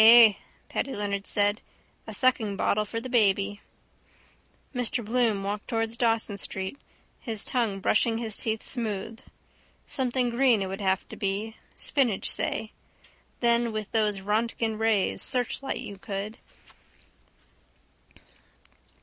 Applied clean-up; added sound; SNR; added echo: none; none; none; none.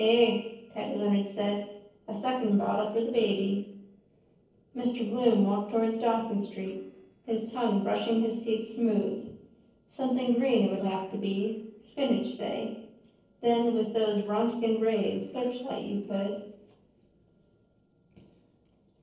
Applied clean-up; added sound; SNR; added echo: neural separator model SepFormer DNS4.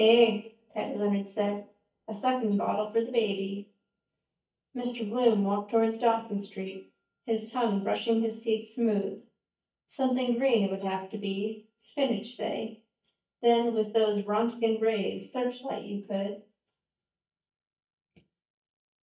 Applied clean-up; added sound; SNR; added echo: neural mask model DeepFilterNet 3.